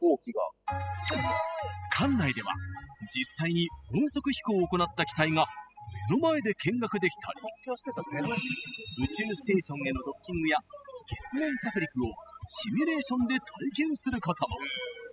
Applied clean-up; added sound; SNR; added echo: classical method spectral subtraction.